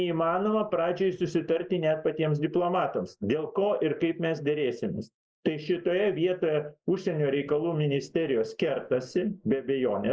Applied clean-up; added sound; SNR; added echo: neural mask model Resemble Enhance denoiser.